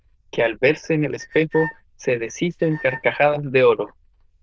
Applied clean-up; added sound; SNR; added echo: neural diffusion model UNIVERSE++.